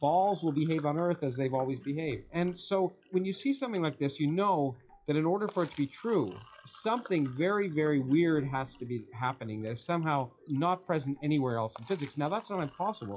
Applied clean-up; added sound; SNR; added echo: classical method WPE with log-MMSE.